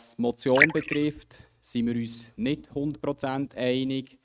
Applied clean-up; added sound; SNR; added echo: neural mask model RNNoise.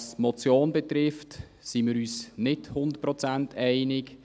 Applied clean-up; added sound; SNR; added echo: none; none; none; none.